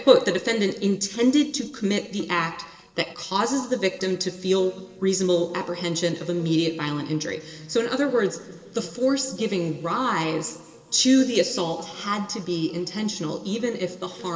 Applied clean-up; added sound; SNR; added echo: neural separator model SepFormer DNS4.